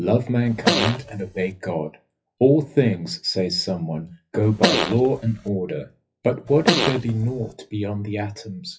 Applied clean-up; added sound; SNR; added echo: classical method WPE with log-MMSE.